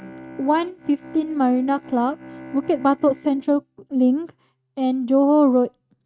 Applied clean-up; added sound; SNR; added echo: neural mask model RNNoise.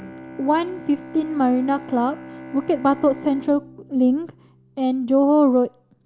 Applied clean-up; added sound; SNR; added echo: none; Bowed string instrument; 17 dB; none.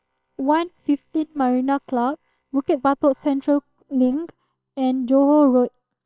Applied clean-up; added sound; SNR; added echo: neural separator model SepFormer WHAM!.